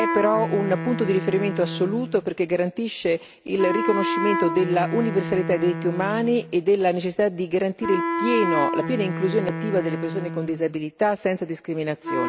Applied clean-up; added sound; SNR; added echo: none; Wind instrument, woodwind instrument; 5 dB; none.